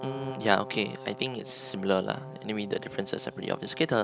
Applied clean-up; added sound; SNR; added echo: none; Brass instrument; 13 dB; none.